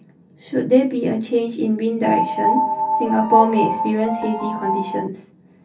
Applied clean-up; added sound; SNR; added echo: none; Piano; -1 dB; reverberation time 0.3 s.